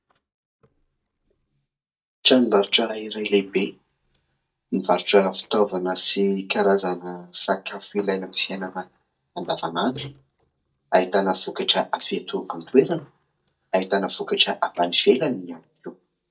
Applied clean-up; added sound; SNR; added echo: neural mask model DeepFilterNet 3.